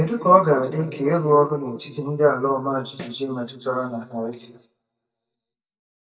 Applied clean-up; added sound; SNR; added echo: neural mask model DeepFilterNet 3.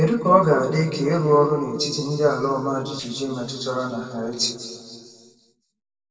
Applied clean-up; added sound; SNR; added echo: neural separator model SepFormer DNS4.